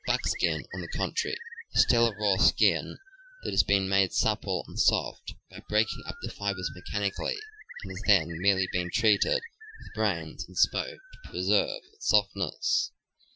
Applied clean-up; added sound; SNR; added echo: classical method Wiener filter.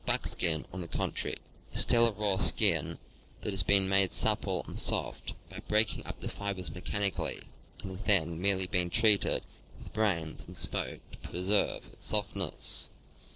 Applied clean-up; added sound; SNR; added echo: neural separator model SepFormer DNS4.